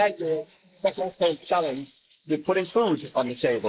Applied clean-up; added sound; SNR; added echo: neural mask model Resemble Enhance denoiser.